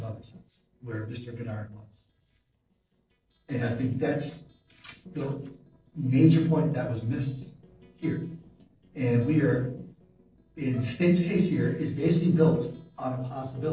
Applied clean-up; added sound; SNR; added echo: neural separator model SepFormer DNS4.